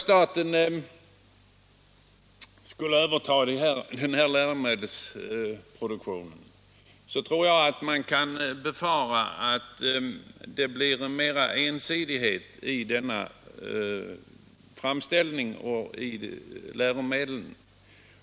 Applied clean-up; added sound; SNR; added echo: none; none; none; none.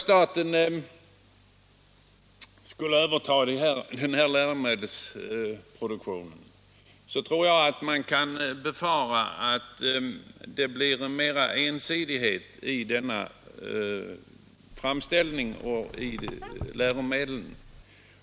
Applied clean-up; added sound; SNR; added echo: none; Squeak; 15 dB; none.